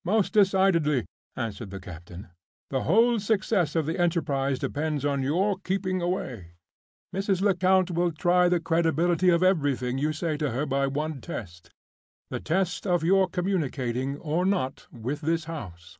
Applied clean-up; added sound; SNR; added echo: none; none; none; none.